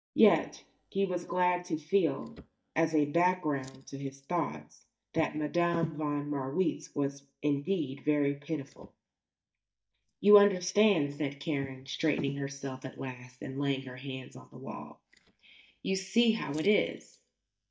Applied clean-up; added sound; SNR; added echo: neural mask model DeepFilterNet 3.